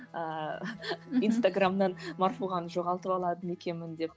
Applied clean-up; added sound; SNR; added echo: none; Bowed string instrument; 20 dB; none.